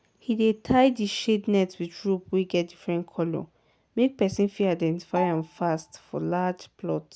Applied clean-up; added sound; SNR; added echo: none; Bowed string instrument; 12 dB; none.